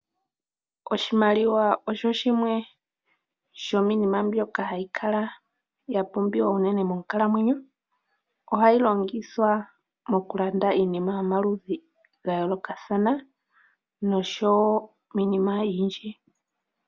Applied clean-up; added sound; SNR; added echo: none; none; none; none.